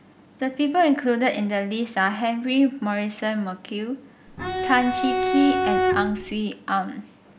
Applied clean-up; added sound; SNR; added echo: none; Bowed string instrument; 0 dB; none.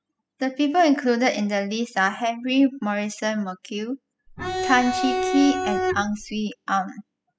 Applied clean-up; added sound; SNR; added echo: classical method spectral subtraction.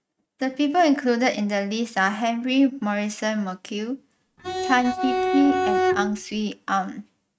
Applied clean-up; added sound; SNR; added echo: neural mask model RNNoise.